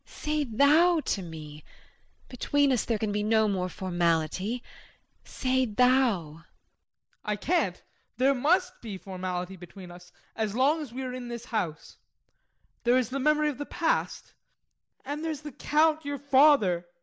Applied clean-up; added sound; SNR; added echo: none; none; none; none.